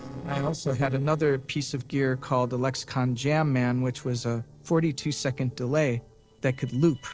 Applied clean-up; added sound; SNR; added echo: neural separator model SepFormer DNS4.